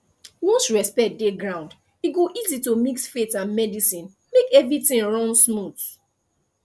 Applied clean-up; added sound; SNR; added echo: none; none; none; none.